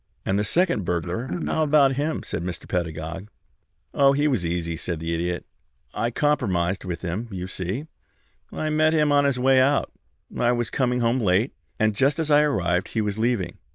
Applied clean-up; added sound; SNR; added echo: neural diffusion model UNIVERSE++.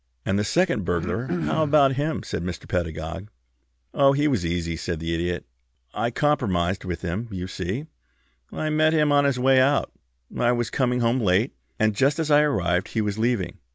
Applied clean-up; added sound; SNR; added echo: none; Cough; 7 dB; none.